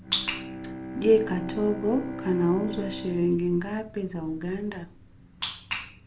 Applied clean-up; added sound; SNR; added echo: none; Bowed string instrument; 11 dB; none.